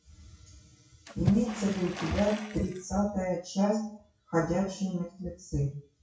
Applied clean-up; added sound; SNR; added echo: classical method WPE with log-MMSE.